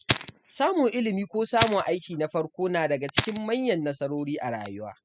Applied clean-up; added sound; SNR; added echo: classical method spectral subtraction.